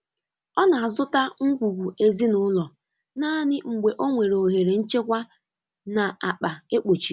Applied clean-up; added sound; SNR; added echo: none; none; none; none.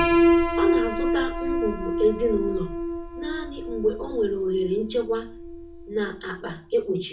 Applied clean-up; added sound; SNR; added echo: none; Piano; -1 dB; reverberation time 0.3 s.